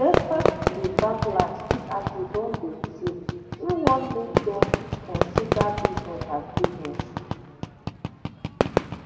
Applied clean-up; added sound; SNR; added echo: none; Fireworks; -2 dB; reverberation time 2.2 s.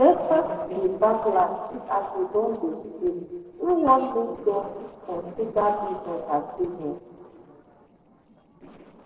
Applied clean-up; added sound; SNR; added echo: neural separator model SepFormer DNS4.